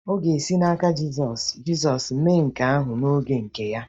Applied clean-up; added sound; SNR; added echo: neural mask model DeepFilterNet 3.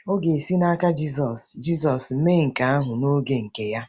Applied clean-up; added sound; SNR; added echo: none; none; none; none.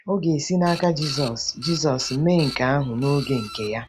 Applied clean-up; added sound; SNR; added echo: none; Printer; 14 dB; none.